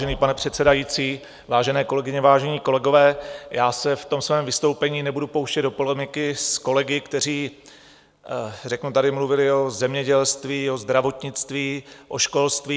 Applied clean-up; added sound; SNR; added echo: none; none; none; none.